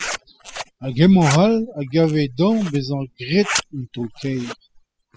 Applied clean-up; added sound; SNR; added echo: classical method spectral subtraction.